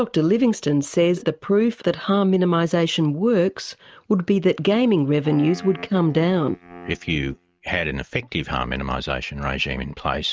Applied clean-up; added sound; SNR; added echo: neural mask model RNNoise.